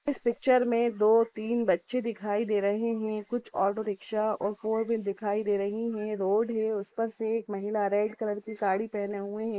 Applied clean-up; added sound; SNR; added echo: neural mask model Resemble Enhance denoiser.